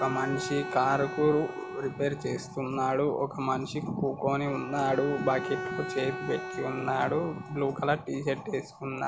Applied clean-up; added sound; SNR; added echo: none; Bowed string instrument; 10 dB; none.